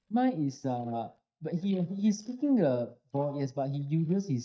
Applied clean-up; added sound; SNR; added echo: neural mask model DeepFilterNet 3.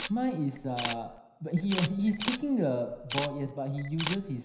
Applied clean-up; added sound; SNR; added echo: none; Camera; 6 dB; reverberation time 0.9 s.